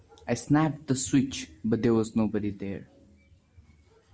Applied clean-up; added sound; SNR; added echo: none; none; none; none.